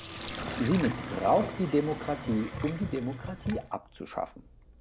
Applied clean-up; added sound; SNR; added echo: none; Sink (filling or washing); 8 dB; none.